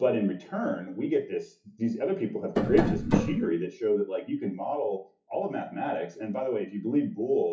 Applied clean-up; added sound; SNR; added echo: classical method WPE with log-MMSE.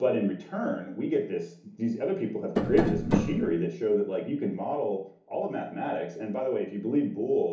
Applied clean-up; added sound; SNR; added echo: none; Tap; -1 dB; reverberation time 0.8 s.